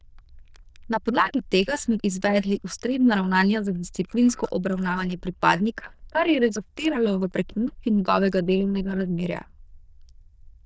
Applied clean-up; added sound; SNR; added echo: neural diffusion model UNIVERSE++.